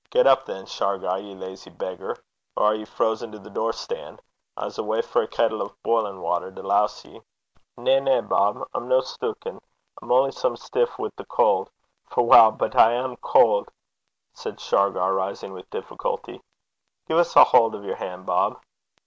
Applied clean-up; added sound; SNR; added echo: none; none; none; none.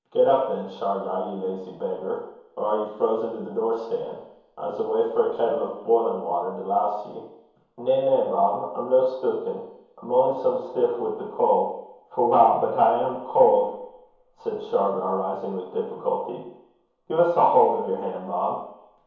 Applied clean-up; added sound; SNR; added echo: none; none; none; reverberation time 1.0 s.